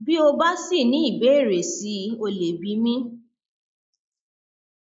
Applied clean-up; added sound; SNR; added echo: neural mask model Resemble Enhance denoiser.